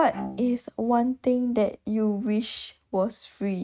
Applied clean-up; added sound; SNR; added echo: neural mask model RNNoise.